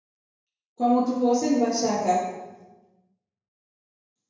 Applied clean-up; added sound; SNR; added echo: none; none; none; reverberation time 1.0 s.